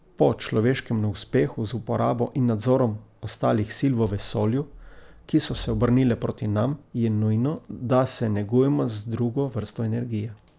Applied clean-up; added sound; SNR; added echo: none; none; none; none.